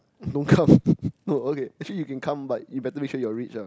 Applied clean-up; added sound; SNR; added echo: none; none; none; none.